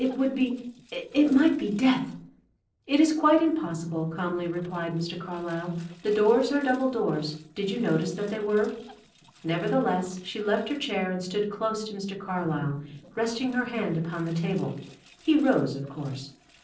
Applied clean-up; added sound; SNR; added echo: neural separator model SepFormer DNS4.